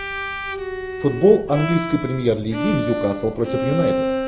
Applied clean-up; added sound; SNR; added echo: none; Bowed string instrument; 5 dB; none.